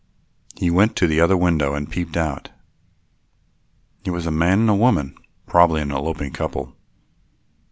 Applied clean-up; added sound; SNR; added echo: none; none; none; none.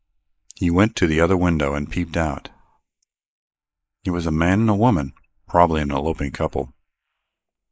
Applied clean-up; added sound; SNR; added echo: neural mask model Resemble Enhance denoiser.